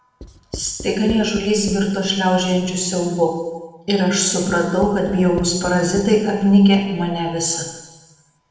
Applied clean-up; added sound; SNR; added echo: none; Writing; 16 dB; reverberation time 1.1 s.